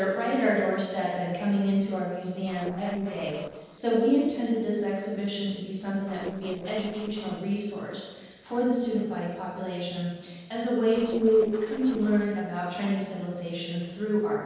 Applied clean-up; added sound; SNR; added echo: neural separator model SepFormer DNS4.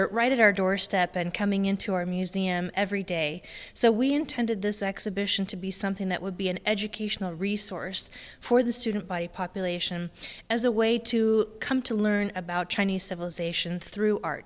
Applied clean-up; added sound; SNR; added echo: none; none; none; none.